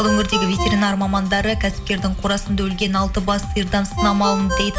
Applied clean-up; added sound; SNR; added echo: none; Ringtone; 9 dB; reverberation time 0.4 s.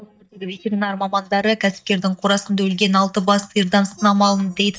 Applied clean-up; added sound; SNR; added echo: neural mask model DeepFilterNet 3.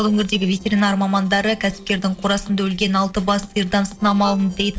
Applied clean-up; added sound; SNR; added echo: neural separator model SepFormer DNS4.